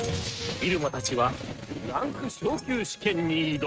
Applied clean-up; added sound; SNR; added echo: neural mask model RNNoise.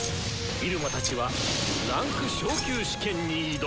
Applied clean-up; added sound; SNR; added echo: none; Keys jangling; 12 dB; none.